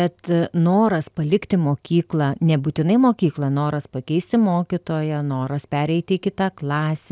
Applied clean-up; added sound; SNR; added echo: none; none; none; none.